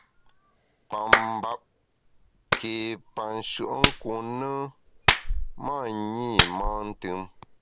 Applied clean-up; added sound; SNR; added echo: none; Clapping; -4 dB; none.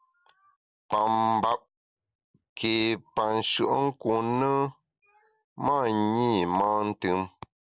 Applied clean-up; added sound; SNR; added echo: none; none; none; none.